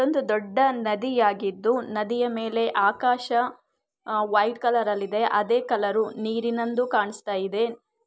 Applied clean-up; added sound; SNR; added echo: none; none; none; none.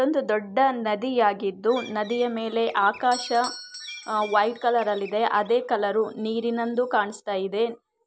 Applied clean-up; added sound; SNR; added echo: none; Bird + Doorbell; 19 dB; none.